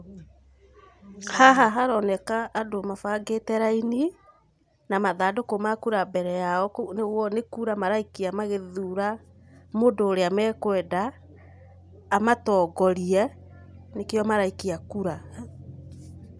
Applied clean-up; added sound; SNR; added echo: none; none; none; none.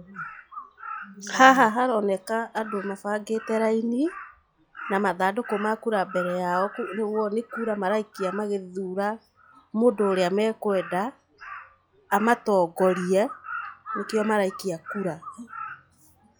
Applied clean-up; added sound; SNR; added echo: classical method log-MMSE.